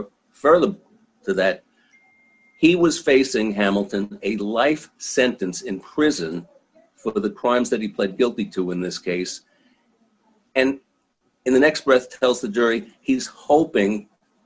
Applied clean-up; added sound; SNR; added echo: none; none; none; none.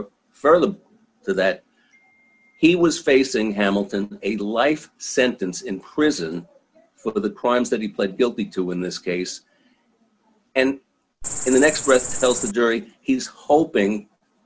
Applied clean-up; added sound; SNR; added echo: none; Cricket; 5 dB; none.